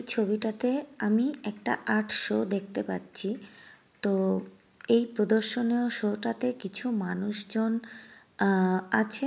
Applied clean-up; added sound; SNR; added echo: none; none; none; none.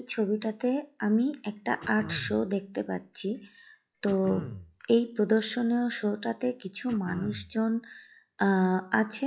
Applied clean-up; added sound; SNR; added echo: classical method log-MMSE.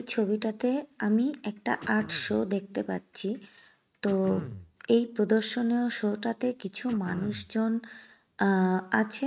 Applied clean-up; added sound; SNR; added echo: neural mask model RNNoise.